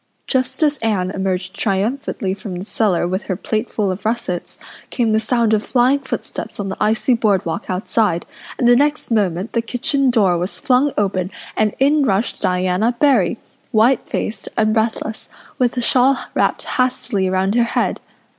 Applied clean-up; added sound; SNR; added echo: none; none; none; none.